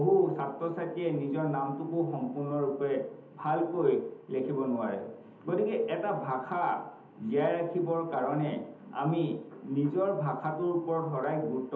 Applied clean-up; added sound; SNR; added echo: none; none; none; reverberation time 1.2 s.